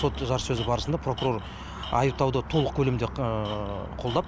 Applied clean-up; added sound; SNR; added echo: none; Tools; 17 dB; none.